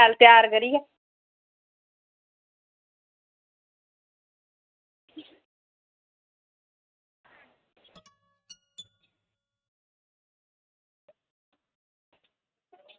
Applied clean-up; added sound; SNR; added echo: neural mask model RNNoise.